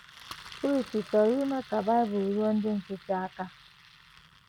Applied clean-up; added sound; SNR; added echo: none; Engine; 20 dB; none.